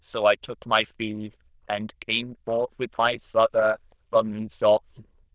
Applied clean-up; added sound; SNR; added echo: neural diffusion model UNIVERSE++.